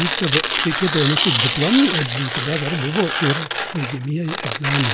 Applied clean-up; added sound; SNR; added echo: none; Tearing; 1 dB; none.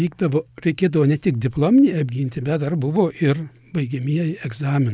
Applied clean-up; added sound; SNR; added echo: none; none; none; none.